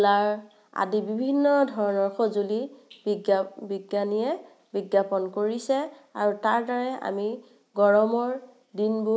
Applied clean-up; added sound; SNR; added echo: none; none; none; none.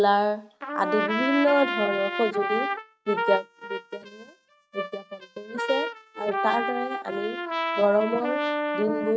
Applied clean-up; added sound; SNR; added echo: neural mask model RNNoise.